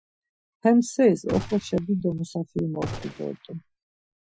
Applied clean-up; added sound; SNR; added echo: classical method Wiener filter.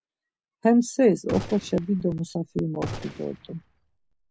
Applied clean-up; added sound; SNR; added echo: none; Gunshot, gunfire; 14 dB; none.